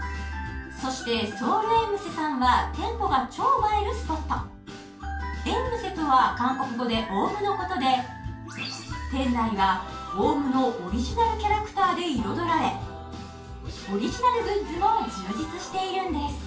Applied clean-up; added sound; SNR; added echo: none; none; none; reverberation time 0.3 s.